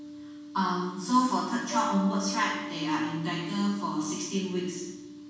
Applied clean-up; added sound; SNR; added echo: none; Acoustic guitar; 11 dB; reverberation time 1.2 s.